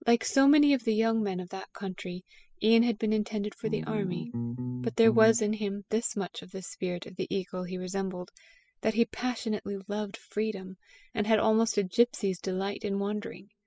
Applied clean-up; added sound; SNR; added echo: classical method spectral subtraction.